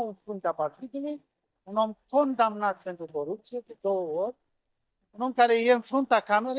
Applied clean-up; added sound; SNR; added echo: neural mask model DeepFilterNet 3.